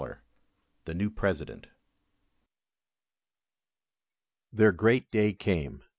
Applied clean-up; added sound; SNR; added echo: none; none; none; none.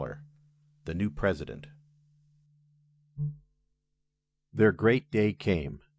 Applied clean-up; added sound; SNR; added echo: neural mask model DeepFilterNet 3.